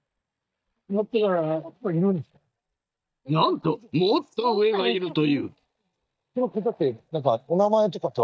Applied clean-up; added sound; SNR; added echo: neural mask model DeepFilterNet 3.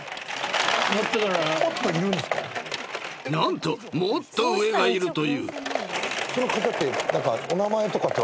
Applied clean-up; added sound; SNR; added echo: none; none; none; none.